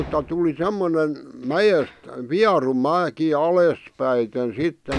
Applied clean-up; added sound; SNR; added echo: none; Door; 19 dB; none.